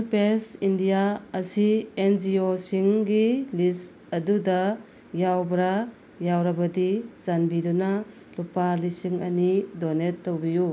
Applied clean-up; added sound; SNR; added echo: none; none; none; none.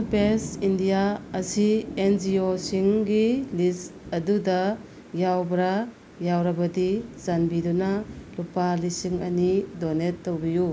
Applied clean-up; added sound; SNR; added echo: none; Thunder / Rain; 16 dB; none.